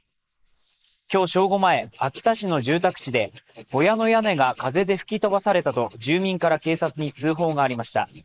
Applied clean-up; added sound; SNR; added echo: neural mask model Resemble Enhance denoiser.